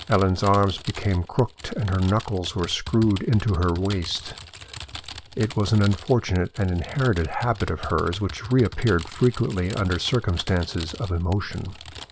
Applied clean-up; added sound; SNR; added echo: none; Typing; 16 dB; none.